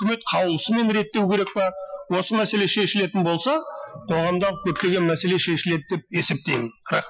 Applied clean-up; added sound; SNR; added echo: classical method Wiener filter.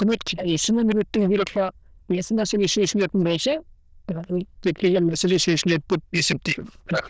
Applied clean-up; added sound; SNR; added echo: neural diffusion model UNIVERSE++.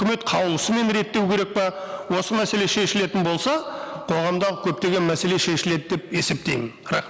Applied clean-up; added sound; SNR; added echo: none; none; none; none.